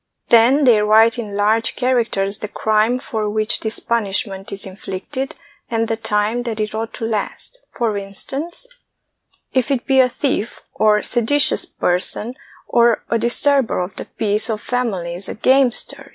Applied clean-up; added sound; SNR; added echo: none; none; none; none.